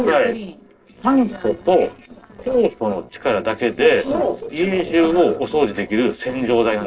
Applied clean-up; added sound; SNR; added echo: neural separator model SepFormer DNS4.